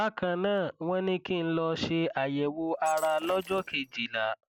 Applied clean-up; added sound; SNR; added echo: none; Shatter; 18 dB; none.